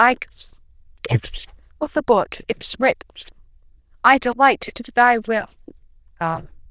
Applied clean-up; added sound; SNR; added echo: neural diffusion model UNIVERSE++.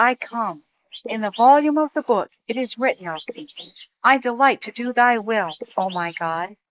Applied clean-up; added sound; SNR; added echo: neural mask model Resemble Enhance denoiser.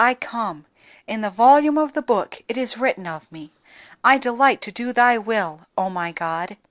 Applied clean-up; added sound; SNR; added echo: none; none; none; none.